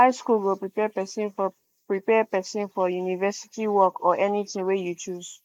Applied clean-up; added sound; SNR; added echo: neural mask model Resemble Enhance denoiser.